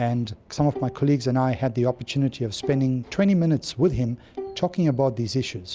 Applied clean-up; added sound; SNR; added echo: none; Bowed string instrument; 17 dB; none.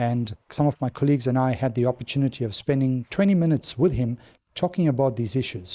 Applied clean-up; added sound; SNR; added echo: neural mask model Resemble Enhance denoiser.